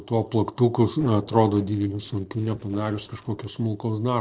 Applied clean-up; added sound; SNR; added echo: neural separator model SepFormer DNS4.